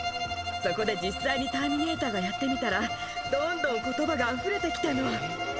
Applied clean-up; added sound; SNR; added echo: none; Bowed string instrument; 3 dB; none.